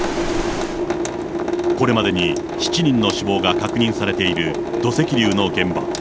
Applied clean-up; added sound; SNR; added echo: none; Drip / Sink (filling or washing) / Water tap, faucet; 2 dB; none.